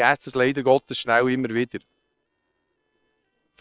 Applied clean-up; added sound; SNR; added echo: neural separator model SepFormer WHAM!.